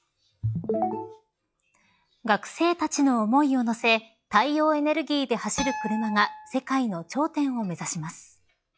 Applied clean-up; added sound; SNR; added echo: classical method log-MMSE.